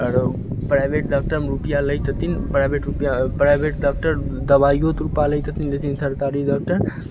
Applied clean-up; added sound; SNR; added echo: none; Wind; 9 dB; none.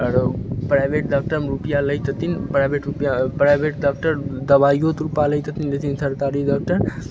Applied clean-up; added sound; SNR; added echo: none; none; none; none.